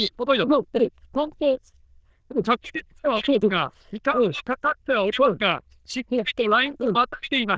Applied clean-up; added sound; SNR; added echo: neural diffusion model UNIVERSE++.